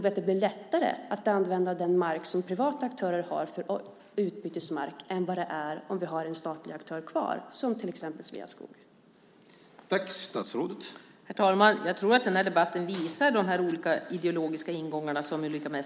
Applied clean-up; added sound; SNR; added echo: none; none; none; none.